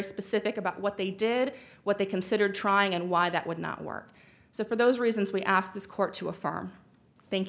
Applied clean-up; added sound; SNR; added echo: none; none; none; none.